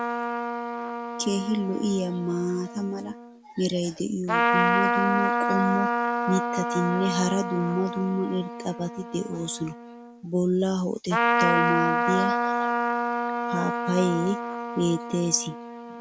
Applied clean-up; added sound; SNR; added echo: none; Trumpet; 0 dB; none.